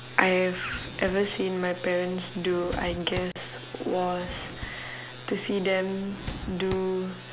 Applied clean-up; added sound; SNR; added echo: none; Drawer open or close; 13 dB; none.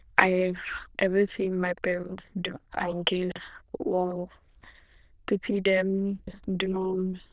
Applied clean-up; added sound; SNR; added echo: neural diffusion model UNIVERSE++.